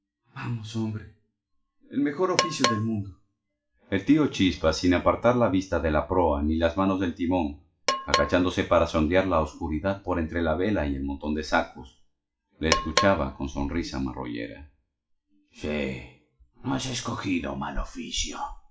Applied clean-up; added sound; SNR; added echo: classical method WPE with log-MMSE.